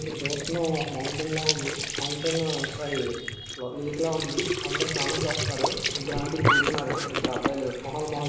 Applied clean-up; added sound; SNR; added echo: none; Squeak / Trickle, dribble / Sink (filling or washing); -1 dB; reverberation time 1.0 s.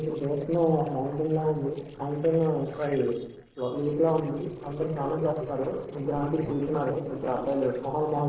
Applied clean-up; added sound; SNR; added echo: neural separator model SepFormer DNS4.